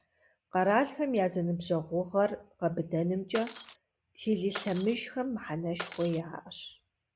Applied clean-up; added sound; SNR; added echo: none; Shatter; 0 dB; none.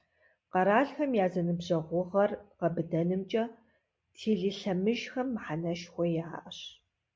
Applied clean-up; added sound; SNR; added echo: none; none; none; none.